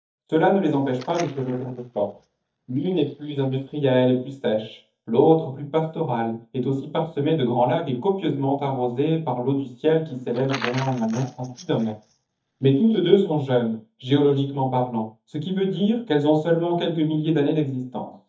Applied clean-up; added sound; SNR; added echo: neural mask model DeepFilterNet 3.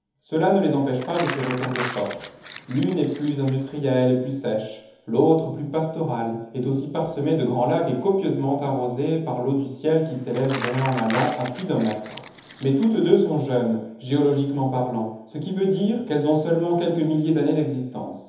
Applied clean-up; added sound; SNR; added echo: none; Crumpling, crinkling; 11 dB; reverberation time 1.3 s.